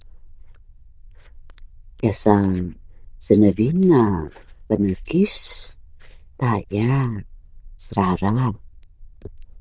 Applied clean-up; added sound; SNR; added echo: neural diffusion model UNIVERSE++.